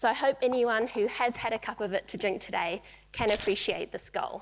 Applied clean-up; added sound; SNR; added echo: none; Keys jangling; 14 dB; none.